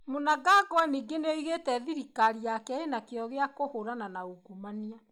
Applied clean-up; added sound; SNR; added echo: neural mask model Resemble Enhance denoiser.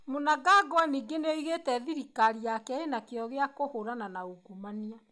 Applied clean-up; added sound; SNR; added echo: none; none; none; none.